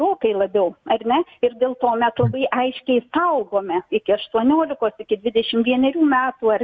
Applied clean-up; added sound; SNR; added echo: none; none; none; none.